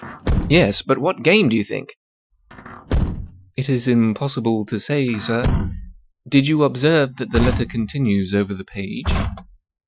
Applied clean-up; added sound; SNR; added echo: classical method Wiener filter.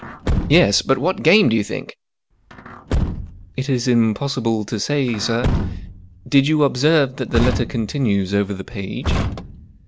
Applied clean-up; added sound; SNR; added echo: none; Truck; 6 dB; none.